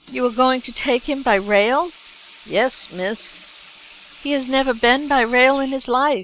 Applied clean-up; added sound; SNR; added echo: none; Sink (filling or washing) / Water tap, faucet; 17 dB; none.